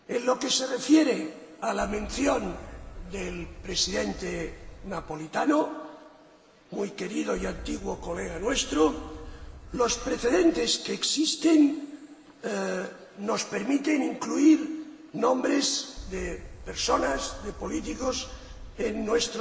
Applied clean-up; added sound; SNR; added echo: none; Gull, seagull / Wind; 14 dB; reverberation time 1.3 s.